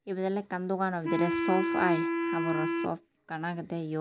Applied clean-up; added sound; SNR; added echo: none; Wind instrument, woodwind instrument; -1 dB; none.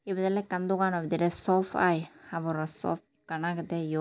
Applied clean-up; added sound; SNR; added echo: none; none; none; none.